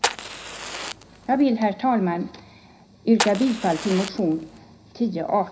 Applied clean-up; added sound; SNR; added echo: none; Fire; 7 dB; reverberation time 0.5 s.